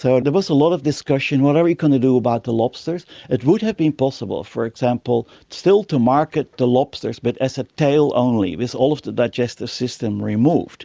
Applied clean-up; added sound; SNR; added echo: none; none; none; none.